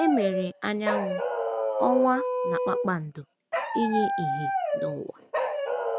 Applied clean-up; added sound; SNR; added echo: none; Dog; -1 dB; none.